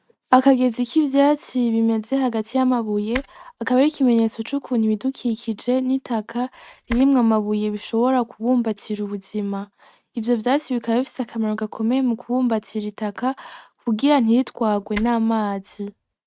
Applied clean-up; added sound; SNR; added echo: neural mask model RNNoise.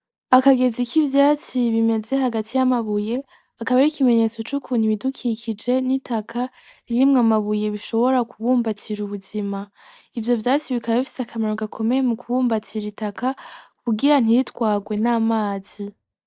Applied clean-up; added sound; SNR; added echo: neural mask model DeepFilterNet 3.